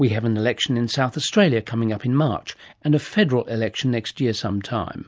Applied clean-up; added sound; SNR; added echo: none; none; none; none.